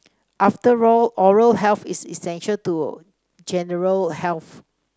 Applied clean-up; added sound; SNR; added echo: none; none; none; none.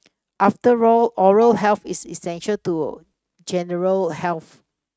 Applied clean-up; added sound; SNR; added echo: neural mask model RNNoise.